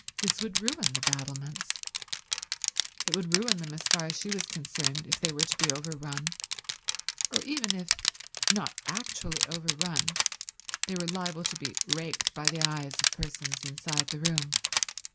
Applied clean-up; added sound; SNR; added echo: none; Crushing; -5 dB; none.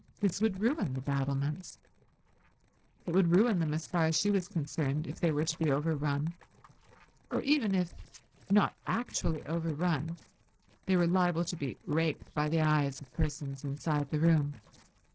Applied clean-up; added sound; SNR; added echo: neural separator model SepFormer DNS4.